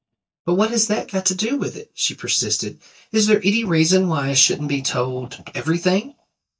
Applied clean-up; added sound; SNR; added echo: neural mask model DeepFilterNet 3.